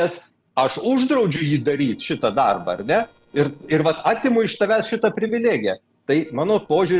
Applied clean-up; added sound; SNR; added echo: neural separator model SepFormer DNS4.